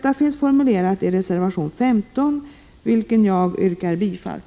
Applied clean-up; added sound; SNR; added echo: none; none; none; none.